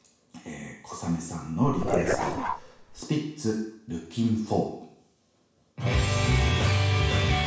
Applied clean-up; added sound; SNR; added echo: none; Dog; 1 dB; reverberation time 0.7 s.